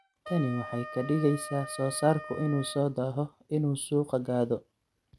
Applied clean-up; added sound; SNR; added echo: none; Wind instrument, woodwind instrument; 15 dB; none.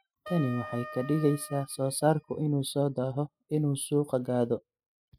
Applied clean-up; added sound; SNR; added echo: classical method spectral subtraction.